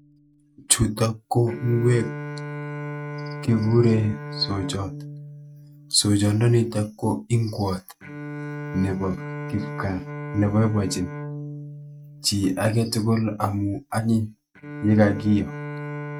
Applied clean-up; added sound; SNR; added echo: neural mask model RNNoise.